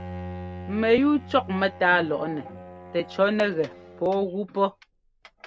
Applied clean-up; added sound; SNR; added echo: none; Bowed string instrument; 15 dB; none.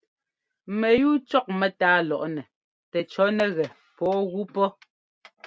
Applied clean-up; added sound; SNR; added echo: none; none; none; none.